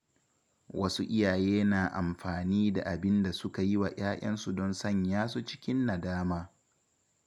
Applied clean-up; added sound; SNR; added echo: none; none; none; none.